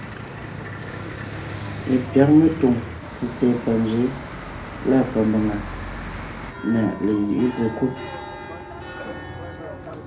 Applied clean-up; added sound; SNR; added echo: none; Church bell / Traffic noise, roadway noise; 10 dB; reverberation time 0.3 s.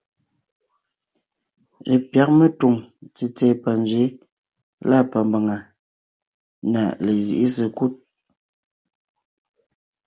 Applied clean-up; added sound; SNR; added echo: none; none; none; none.